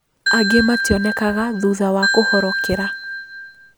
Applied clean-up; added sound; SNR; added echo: none; Ringtone / Bell; 3 dB; none.